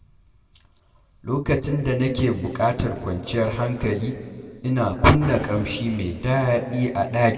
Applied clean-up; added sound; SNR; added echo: none; none; none; reverberation time 2.0 s.